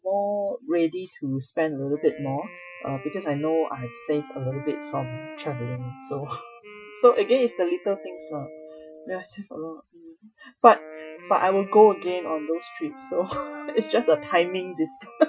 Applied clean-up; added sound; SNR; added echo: classical method Wiener filter.